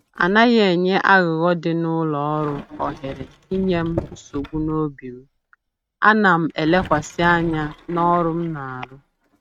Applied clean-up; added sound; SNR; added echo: neural mask model RNNoise.